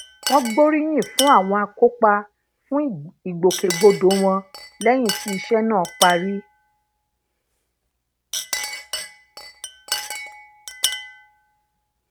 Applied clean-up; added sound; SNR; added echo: none; Chink, clink; 10 dB; none.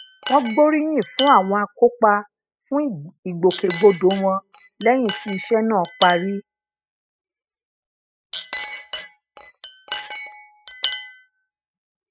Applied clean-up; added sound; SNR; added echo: classical method spectral subtraction.